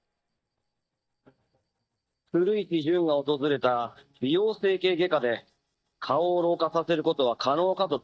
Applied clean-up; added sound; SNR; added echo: neural mask model DeepFilterNet 3.